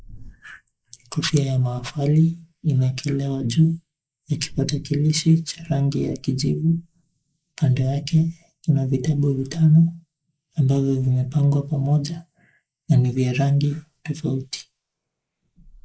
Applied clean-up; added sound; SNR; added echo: neural mask model Resemble Enhance denoiser.